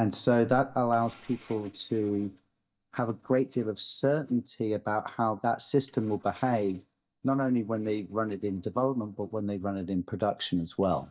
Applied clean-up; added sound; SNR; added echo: neural mask model DeepFilterNet 3.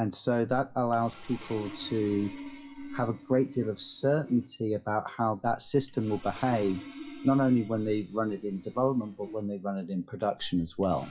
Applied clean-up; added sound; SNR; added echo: classical method WPE with log-MMSE.